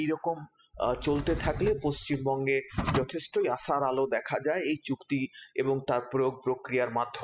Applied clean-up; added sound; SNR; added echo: classical method spectral subtraction.